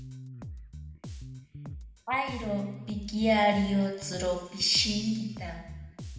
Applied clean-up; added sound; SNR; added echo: none; Bass guitar; 12 dB; reverberation time 1.1 s.